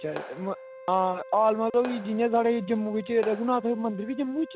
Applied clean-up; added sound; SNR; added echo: none; Clapping + Wind instrument, woodwind instrument; 16 dB; none.